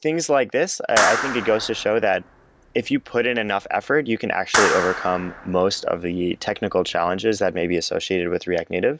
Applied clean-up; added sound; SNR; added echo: none; Clapping; 6 dB; none.